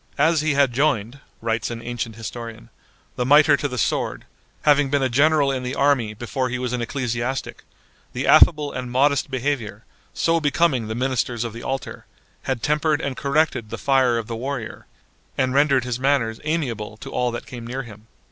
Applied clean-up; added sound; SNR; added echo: none; none; none; none.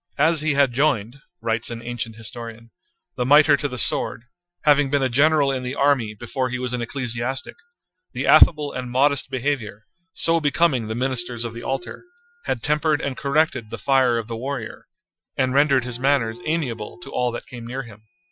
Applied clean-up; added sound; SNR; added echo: classical method Wiener filter.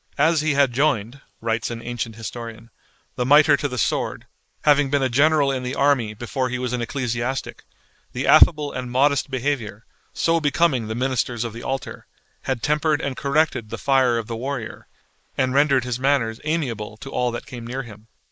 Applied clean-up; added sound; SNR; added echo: neural mask model Resemble Enhance denoiser.